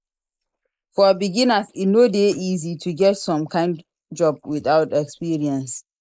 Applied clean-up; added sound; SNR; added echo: neural mask model Resemble Enhance denoiser.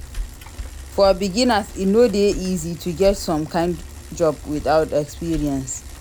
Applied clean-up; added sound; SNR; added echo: none; Bicycle; 13 dB; none.